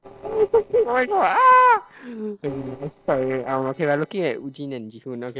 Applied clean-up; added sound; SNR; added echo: neural separator model SepFormer DNS4.